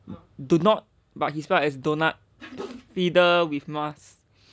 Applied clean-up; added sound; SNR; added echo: none; none; none; none.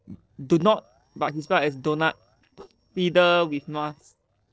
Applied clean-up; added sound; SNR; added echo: neural separator model SepFormer DNS4.